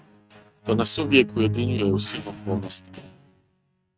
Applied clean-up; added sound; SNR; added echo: neural mask model RNNoise.